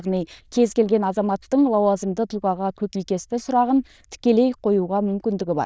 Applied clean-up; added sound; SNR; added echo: neural diffusion model UNIVERSE++.